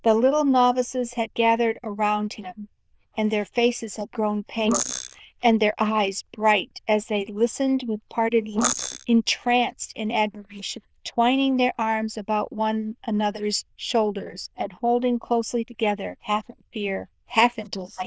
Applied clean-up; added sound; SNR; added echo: neural diffusion model UNIVERSE++.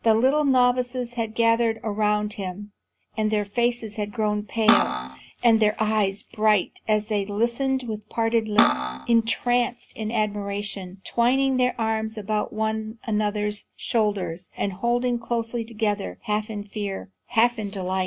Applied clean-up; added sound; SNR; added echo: none; Cutlery, silverware; -3 dB; none.